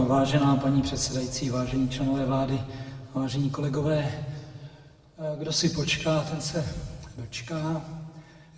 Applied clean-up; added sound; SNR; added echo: none; none; none; reverberation time 1.6 s.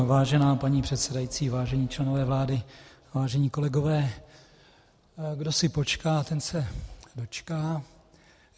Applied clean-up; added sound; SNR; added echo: none; none; none; none.